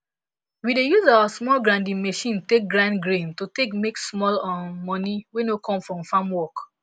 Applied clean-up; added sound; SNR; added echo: none; none; none; none.